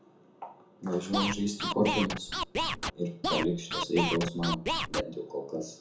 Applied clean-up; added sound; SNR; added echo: none; Scratching (performance technique); 0 dB; reverberation time 0.5 s.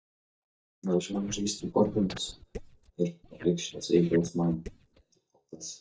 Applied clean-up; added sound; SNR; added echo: neural mask model DeepFilterNet 3.